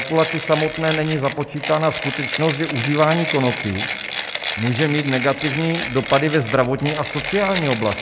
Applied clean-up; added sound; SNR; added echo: none; Mechanisms; 5 dB; none.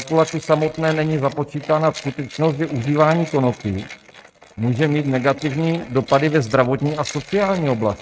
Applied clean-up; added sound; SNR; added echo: neural mask model RNNoise.